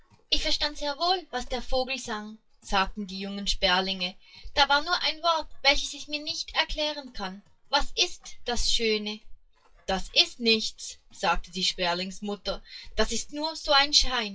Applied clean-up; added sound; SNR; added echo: classical method WPE with log-MMSE.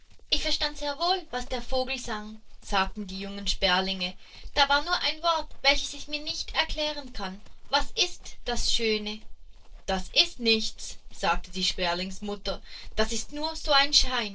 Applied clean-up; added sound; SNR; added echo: neural separator model SepFormer DNS4.